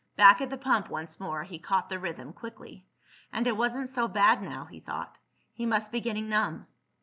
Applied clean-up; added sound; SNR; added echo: none; none; none; none.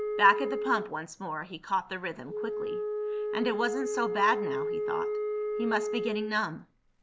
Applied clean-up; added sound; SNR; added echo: none; Wind instrument, woodwind instrument; 2 dB; none.